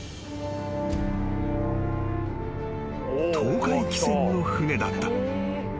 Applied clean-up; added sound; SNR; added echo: none; none; none; none.